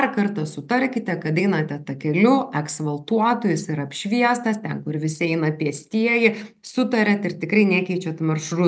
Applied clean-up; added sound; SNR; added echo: none; none; none; none.